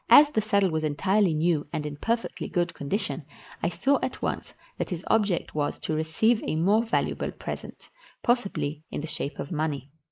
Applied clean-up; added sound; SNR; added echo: neural mask model Resemble Enhance denoiser.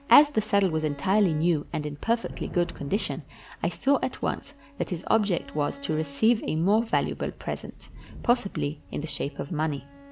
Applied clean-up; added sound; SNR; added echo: none; Thunder / Rain + Bowed string instrument; 19 dB; none.